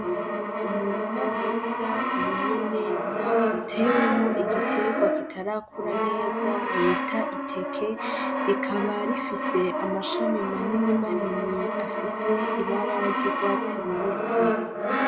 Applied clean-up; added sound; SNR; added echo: none; Brass instrument; -3 dB; none.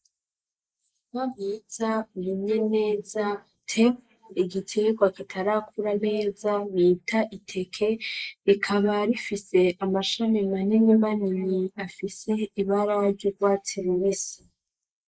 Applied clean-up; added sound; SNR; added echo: neural mask model Resemble Enhance denoiser.